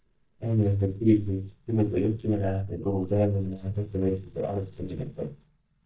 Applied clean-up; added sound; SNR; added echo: neural mask model DeepFilterNet 3.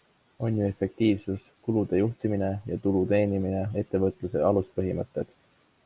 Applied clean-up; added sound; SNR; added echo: none; none; none; none.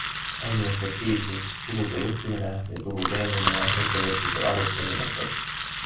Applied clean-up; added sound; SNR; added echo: none; Engine; 1 dB; reverberation time 0.3 s.